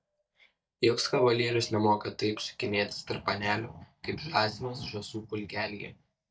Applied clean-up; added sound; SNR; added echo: neural mask model DeepFilterNet 3.